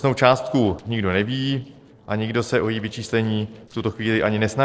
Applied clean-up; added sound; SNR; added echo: neural separator model SepFormer DNS4.